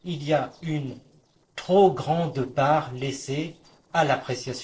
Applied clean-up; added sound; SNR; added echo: neural separator model SepFormer DNS4.